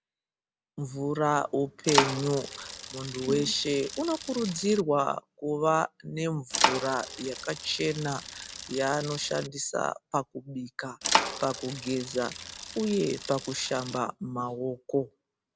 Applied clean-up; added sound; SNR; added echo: none; Bicycle; 3 dB; none.